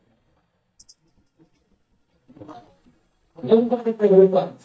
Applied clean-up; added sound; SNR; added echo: neural mask model DeepFilterNet 3.